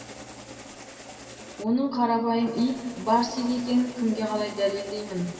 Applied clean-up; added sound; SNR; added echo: none; Engine starting; 16 dB; reverberation time 2.6 s.